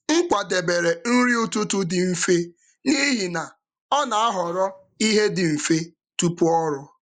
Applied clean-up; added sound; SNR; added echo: neural mask model Resemble Enhance denoiser.